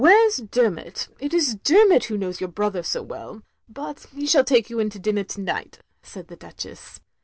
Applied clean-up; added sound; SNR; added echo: none; none; none; none.